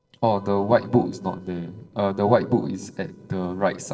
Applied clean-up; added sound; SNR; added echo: neural separator model SepFormer DNS4.